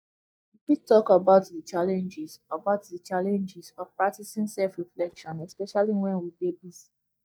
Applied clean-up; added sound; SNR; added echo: neural mask model DeepFilterNet 3.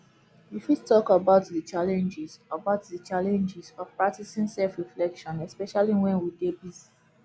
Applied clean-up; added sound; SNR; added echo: none; none; none; none.